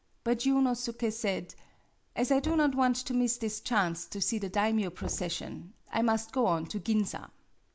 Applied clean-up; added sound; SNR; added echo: none; Knock; 18 dB; none.